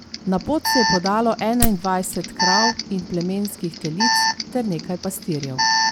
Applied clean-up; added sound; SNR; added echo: none; Wood + Alarm; 0 dB; none.